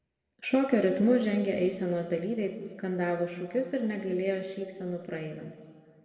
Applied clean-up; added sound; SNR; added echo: none; none; none; reverberation time 1.7 s.